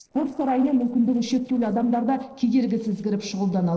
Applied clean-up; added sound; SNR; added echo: neural separator model SepFormer DNS4.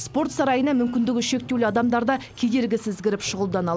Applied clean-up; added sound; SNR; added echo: none; none; none; none.